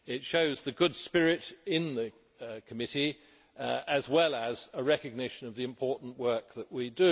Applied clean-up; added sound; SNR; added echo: none; none; none; none.